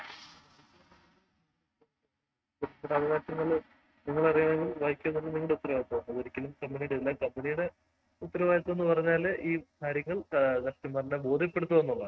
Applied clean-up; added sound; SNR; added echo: neural mask model RNNoise.